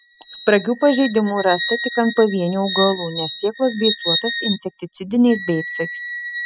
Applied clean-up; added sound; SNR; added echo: classical method spectral subtraction.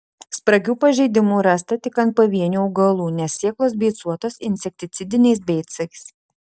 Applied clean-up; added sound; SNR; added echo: none; none; none; none.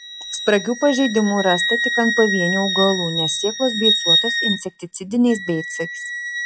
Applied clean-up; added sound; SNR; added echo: classical method log-MMSE.